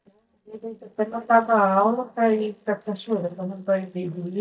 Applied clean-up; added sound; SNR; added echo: neural mask model DeepFilterNet 3.